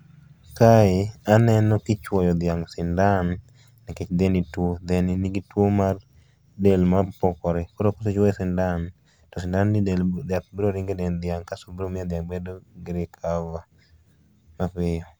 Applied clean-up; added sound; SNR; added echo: none; none; none; none.